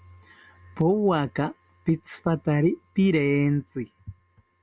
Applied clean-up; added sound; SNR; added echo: none; none; none; none.